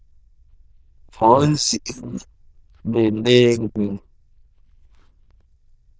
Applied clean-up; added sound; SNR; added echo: neural diffusion model UNIVERSE++.